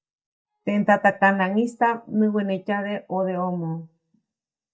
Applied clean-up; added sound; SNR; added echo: neural mask model DeepFilterNet 3.